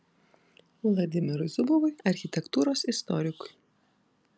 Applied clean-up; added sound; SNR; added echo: none; none; none; none.